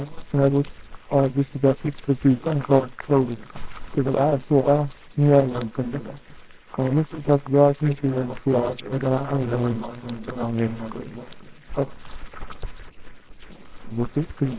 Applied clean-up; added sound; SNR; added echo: neural separator model SepFormer WHAMR!.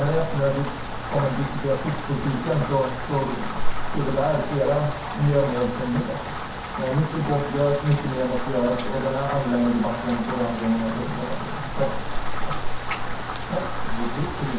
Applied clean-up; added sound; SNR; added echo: none; Rain; 2 dB; reverberation time 0.6 s.